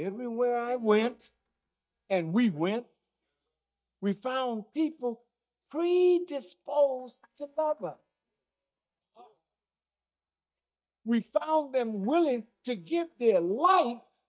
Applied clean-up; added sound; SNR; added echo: neural mask model DeepFilterNet 3.